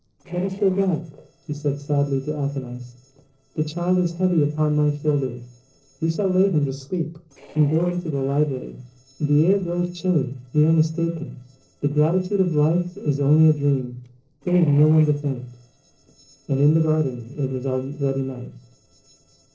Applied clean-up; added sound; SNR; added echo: neural separator model SepFormer DNS4.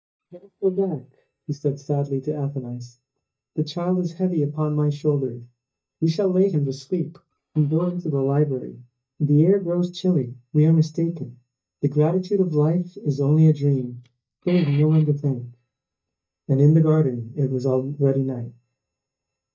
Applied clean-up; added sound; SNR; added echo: neural mask model DeepFilterNet 3.